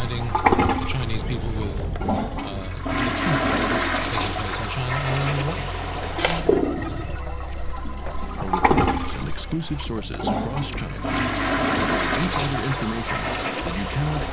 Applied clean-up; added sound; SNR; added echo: none; Toilet flush; -3 dB; none.